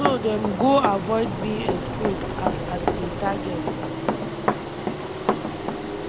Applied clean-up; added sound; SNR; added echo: none; Engine + Run; 0 dB; none.